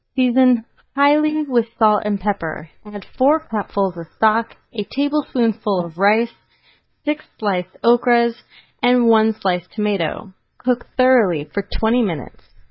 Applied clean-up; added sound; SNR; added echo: neural mask model DeepFilterNet 3.